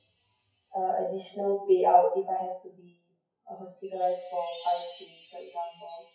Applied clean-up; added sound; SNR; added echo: classical method WPE with log-MMSE.